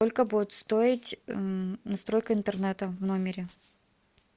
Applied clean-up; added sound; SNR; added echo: none; none; none; none.